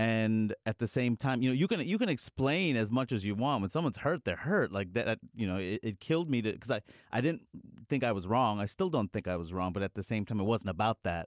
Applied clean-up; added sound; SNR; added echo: none; none; none; none.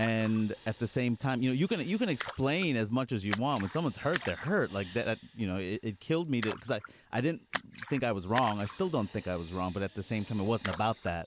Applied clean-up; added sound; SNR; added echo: none; Hiss + Splash, splatter; 14 dB; none.